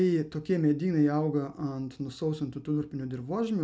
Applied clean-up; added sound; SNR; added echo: none; none; none; none.